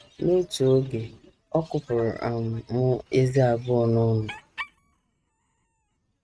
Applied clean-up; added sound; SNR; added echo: neural mask model RNNoise.